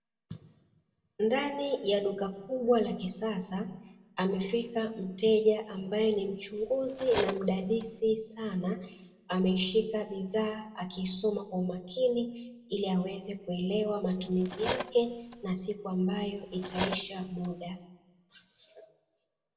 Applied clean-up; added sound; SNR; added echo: none; Cutlery, silverware; 11 dB; reverberation time 0.7 s.